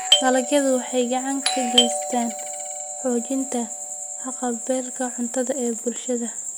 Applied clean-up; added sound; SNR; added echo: none; Doorbell; 4 dB; none.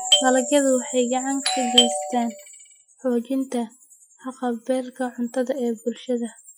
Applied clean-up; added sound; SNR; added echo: classical method Wiener filter.